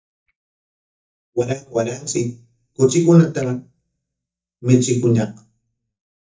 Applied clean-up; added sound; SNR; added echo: neural mask model DeepFilterNet 3.